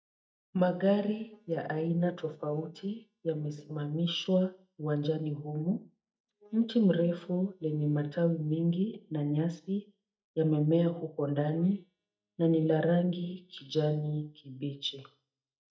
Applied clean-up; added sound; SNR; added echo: neural mask model DeepFilterNet 3.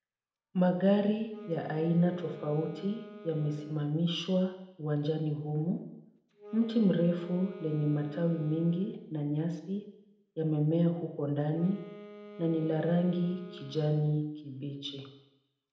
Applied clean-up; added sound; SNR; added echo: none; Wind instrument, woodwind instrument; 19 dB; reverberation time 0.8 s.